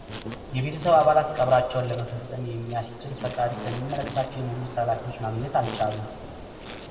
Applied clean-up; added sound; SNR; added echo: none; Insect; 12 dB; reverberation time 1.8 s.